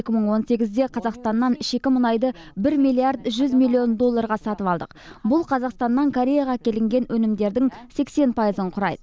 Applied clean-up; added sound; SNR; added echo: none; none; none; none.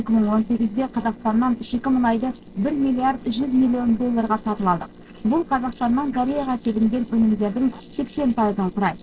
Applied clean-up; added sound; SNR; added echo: neural separator model SepFormer DNS4.